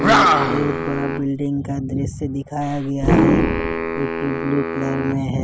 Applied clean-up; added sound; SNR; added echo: none; Wind instrument, woodwind instrument + Animal; -3 dB; none.